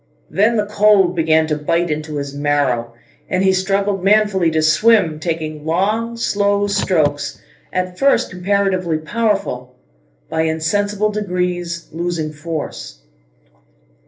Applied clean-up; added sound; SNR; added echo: none; Car; 15 dB; reverberation time 0.3 s.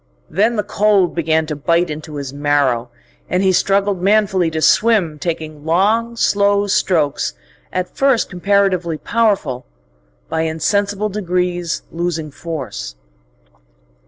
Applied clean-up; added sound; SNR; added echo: none; none; none; none.